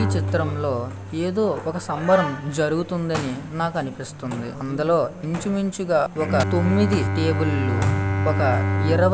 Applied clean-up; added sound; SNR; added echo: none; Bowed string instrument; 3 dB; none.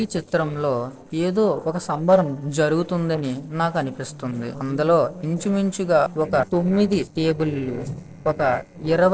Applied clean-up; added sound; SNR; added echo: neural separator model SepFormer DNS4.